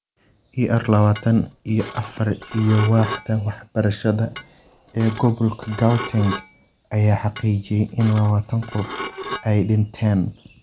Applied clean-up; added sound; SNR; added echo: none; Dishes, pots, and pans / Glass; 14 dB; none.